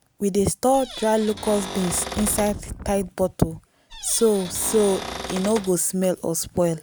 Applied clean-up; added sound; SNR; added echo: none; Wind + Cupboard open or close / Door; 10 dB; none.